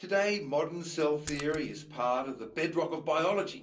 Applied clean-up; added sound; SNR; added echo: none; Splash, splatter; 15 dB; reverberation time 0.3 s.